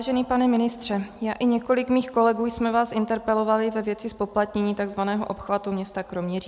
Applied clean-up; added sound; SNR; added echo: none; none; none; none.